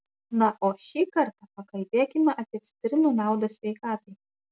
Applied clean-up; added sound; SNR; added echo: none; none; none; none.